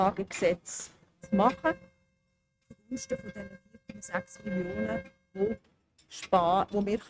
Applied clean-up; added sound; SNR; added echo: neural mask model RNNoise.